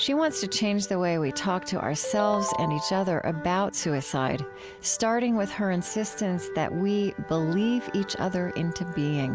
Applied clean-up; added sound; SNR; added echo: none; Ringtone; 6 dB; none.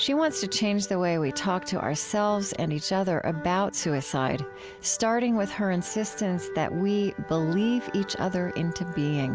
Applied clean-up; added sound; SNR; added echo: none; none; none; none.